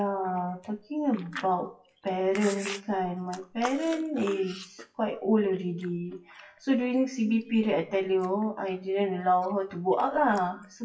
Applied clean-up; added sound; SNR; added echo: classical method WPE with log-MMSE.